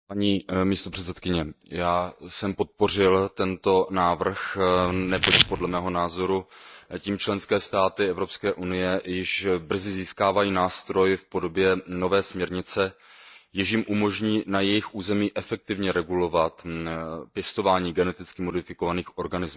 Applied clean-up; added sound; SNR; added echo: neural mask model DeepFilterNet 3.